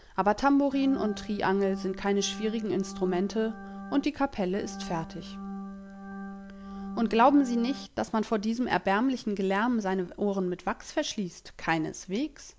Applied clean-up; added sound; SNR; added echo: none; Organ; 12 dB; none.